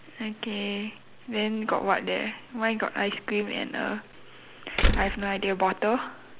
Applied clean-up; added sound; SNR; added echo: none; Slam; -3 dB; none.